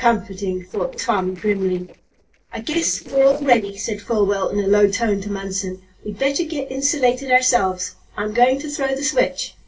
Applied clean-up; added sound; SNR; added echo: neural separator model SepFormer DNS4.